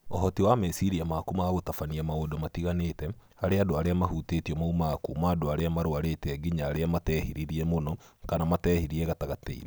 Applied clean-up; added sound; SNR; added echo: none; none; none; none.